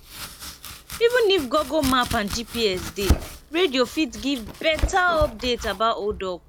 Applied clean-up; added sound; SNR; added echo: none; Domestic sounds, home sounds; 7 dB; none.